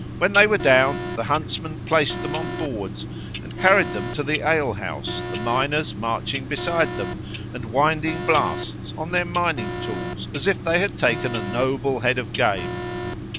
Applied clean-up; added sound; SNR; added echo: none; Clock + Alarm; 7 dB; none.